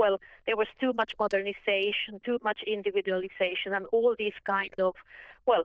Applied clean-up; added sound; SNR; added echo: neural diffusion model UNIVERSE++.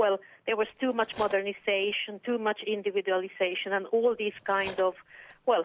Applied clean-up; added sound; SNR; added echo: none; Cutlery, silverware; 18 dB; none.